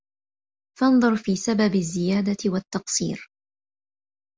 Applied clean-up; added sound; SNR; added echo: none; none; none; none.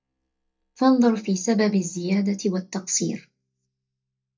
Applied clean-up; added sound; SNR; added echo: neural mask model DeepFilterNet 3.